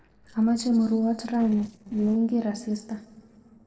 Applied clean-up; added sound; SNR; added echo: neural separator model SepFormer DNS4.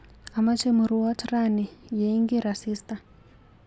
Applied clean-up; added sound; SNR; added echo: none; none; none; none.